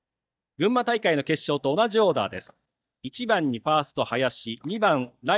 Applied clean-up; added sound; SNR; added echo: neural mask model DeepFilterNet 3.